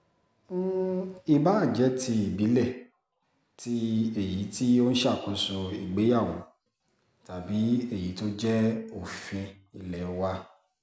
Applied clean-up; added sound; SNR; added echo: none; none; none; none.